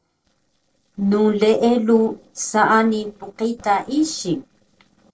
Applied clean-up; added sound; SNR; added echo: neural separator model SepFormer DNS4.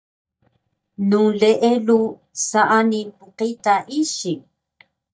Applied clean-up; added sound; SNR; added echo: neural mask model DeepFilterNet 3.